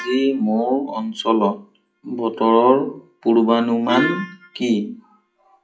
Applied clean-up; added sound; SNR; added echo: classical method WPE with log-MMSE.